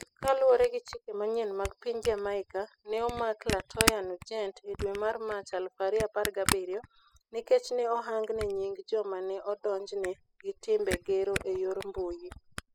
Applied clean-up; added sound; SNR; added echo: classical method spectral subtraction.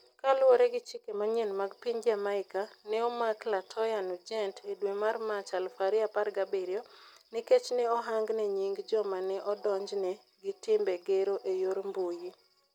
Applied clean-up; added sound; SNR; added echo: none; none; none; none.